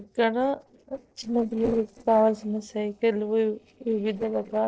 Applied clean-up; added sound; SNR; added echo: neural separator model SepFormer DNS4.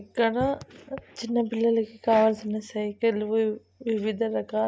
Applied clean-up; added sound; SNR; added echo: none; none; none; none.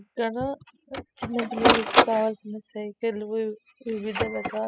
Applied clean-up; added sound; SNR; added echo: classical method spectral subtraction.